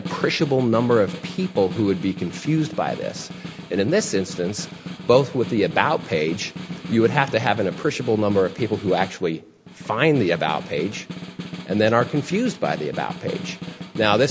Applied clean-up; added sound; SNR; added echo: none; Snare drum; 12 dB; none.